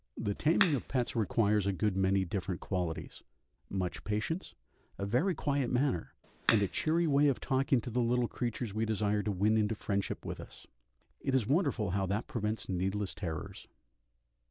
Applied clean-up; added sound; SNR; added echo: none; Crack; 5 dB; none.